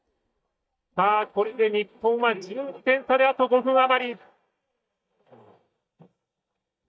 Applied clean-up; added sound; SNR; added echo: neural mask model DeepFilterNet 3.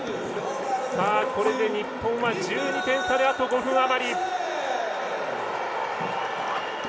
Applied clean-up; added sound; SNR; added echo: none; Sink (filling or washing); 15 dB; reverberation time 1.0 s.